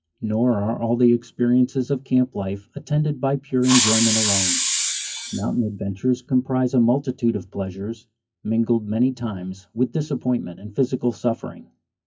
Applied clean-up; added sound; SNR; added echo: classical method WPE with log-MMSE.